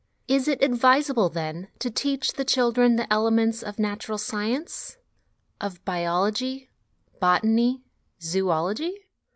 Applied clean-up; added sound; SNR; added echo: none; none; none; none.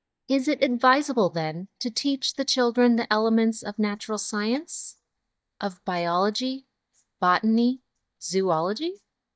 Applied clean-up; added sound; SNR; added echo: neural mask model DeepFilterNet 3.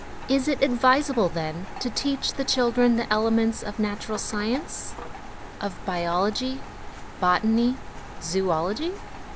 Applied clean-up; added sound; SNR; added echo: none; Rain; 11 dB; none.